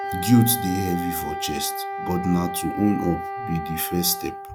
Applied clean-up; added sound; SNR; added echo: none; Wind instrument, woodwind instrument; 6 dB; none.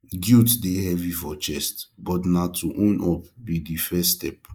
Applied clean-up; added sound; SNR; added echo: neural mask model Resemble Enhance denoiser.